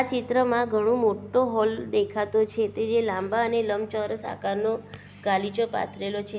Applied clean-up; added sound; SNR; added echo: none; none; none; none.